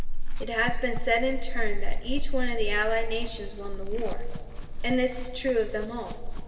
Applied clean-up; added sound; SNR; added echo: none; Chewing, mastication / Livestock, farm animals, working animals; -1 dB; reverberation time 1.7 s.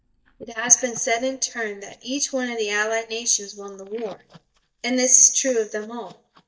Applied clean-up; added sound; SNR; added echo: neural mask model DeepFilterNet 3.